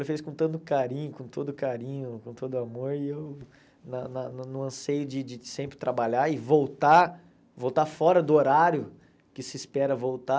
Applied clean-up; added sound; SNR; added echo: none; none; none; none.